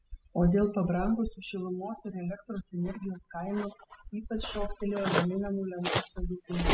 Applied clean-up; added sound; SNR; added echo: classical method spectral subtraction.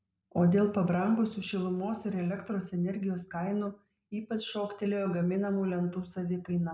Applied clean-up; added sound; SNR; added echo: none; none; none; none.